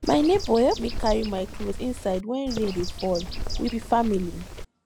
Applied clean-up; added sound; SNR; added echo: none; Bird; 7 dB; none.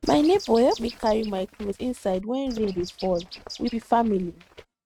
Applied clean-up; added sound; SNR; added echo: neural mask model RNNoise.